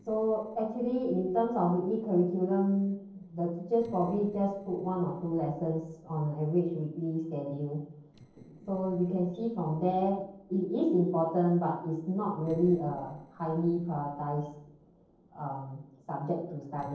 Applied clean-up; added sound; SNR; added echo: neural separator model SepFormer DNS4.